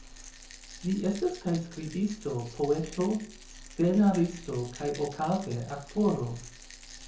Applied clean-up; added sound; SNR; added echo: none; Rattle; 17 dB; reverberation time 0.6 s.